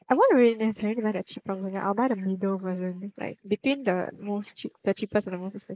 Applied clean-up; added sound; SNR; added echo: neural mask model Resemble Enhance denoiser.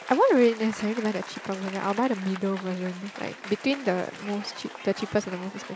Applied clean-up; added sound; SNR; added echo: none; Applause / Cheering; 14 dB; none.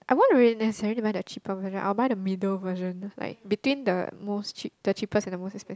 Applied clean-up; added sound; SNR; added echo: none; none; none; none.